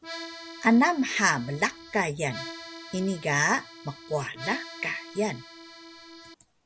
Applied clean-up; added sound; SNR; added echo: none; Accordion; 14 dB; none.